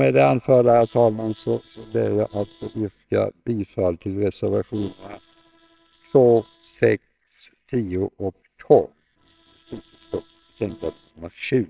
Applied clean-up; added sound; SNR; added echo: neural separator model SepFormer WHAMR!.